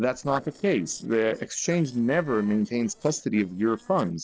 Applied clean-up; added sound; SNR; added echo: neural separator model SepFormer DNS4.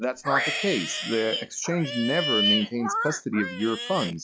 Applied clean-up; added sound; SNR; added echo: classical method log-MMSE.